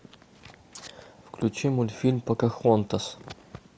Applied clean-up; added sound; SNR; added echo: none; none; none; none.